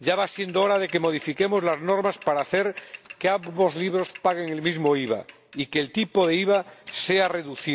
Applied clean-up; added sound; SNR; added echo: none; Mechanisms / Bicycle; 17 dB; none.